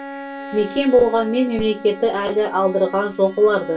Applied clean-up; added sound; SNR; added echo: none; Bowed string instrument; 15 dB; reverberation time 0.2 s.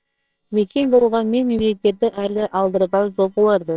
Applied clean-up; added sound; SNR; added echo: neural separator model SepFormer WHAMR!.